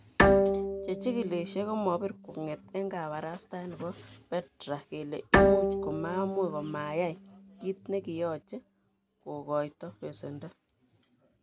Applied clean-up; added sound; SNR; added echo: none; Bowed string instrument; -5 dB; none.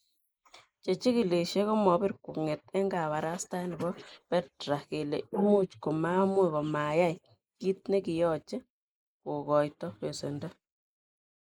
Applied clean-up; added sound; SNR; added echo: neural mask model Resemble Enhance denoiser.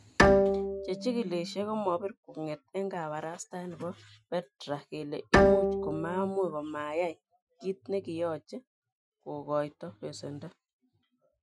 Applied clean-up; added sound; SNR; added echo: classical method Wiener filter.